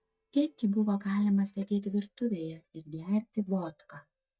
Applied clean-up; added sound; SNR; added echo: neural mask model DeepFilterNet 3.